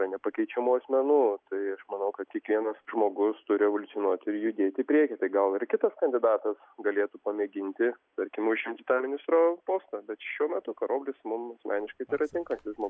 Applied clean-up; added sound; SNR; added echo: none; none; none; none.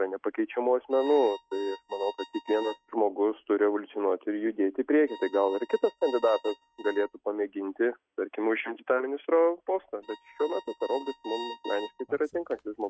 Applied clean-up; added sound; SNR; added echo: neural mask model RNNoise.